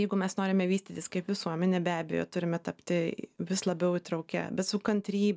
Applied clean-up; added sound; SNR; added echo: none; none; none; none.